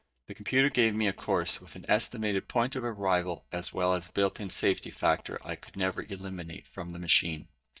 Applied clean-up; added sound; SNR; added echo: neural mask model DeepFilterNet 3.